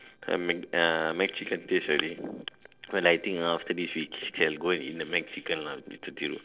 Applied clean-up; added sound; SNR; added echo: neural separator model SepFormer DNS4.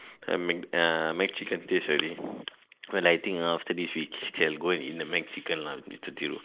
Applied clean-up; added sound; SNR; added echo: neural mask model Resemble Enhance denoiser.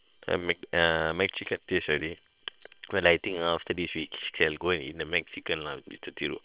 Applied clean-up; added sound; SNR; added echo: neural separator model SepFormer WHAM!.